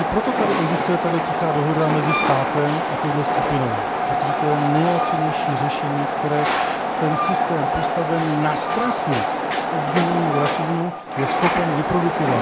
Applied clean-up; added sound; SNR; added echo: none; Train; -2 dB; none.